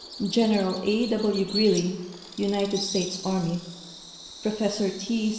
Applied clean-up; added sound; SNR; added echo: none; Bird vocalization, bird call, bird song; 12 dB; reverberation time 1.2 s.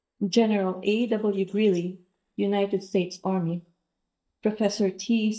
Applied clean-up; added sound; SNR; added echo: neural mask model DeepFilterNet 3.